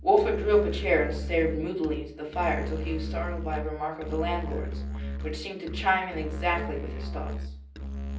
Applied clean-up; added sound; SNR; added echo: none; Musical instrument; 5 dB; reverberation time 0.6 s.